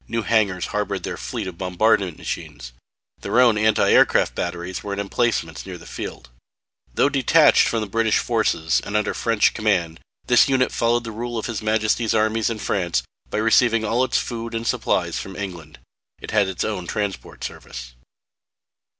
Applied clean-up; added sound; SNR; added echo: none; none; none; none.